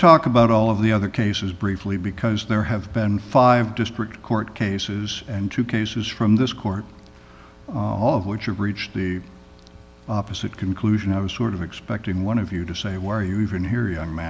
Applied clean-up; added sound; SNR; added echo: none; none; none; none.